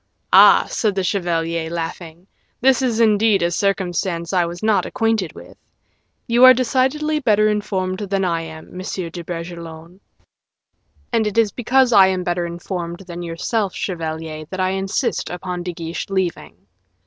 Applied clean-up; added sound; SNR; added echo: none; none; none; none.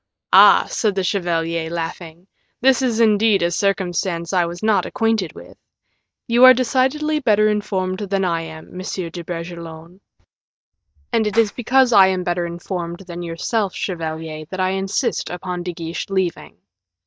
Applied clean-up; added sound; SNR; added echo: neural mask model DeepFilterNet 3.